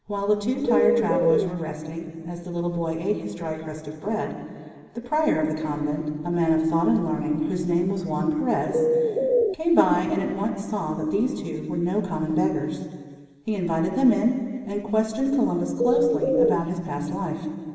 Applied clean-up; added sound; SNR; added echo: none; Bird; -4 dB; reverberation time 1.9 s.